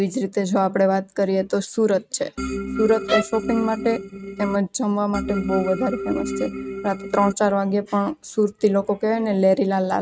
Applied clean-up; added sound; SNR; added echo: neural mask model RNNoise.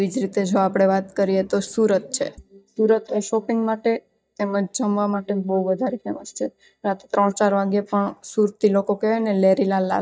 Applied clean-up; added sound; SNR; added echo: neural mask model DeepFilterNet 3.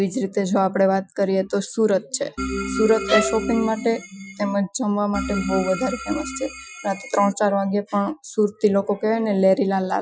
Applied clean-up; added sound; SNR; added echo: classical method Wiener filter.